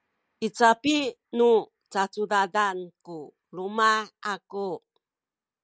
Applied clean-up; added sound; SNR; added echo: none; none; none; none.